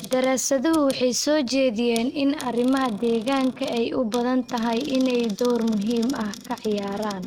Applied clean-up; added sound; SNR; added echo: neural mask model RNNoise.